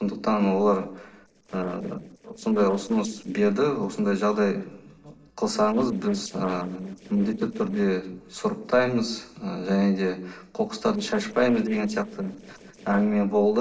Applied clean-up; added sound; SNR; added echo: neural separator model SepFormer DNS4.